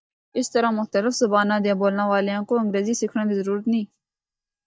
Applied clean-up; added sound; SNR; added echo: neural mask model DeepFilterNet 3.